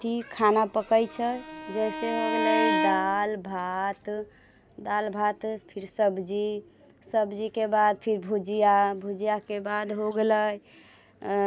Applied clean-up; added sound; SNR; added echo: none; Bowed string instrument; 3 dB; none.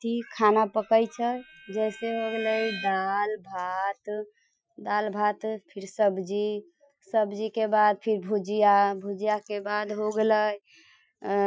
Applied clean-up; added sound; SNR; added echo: classical method Wiener filter.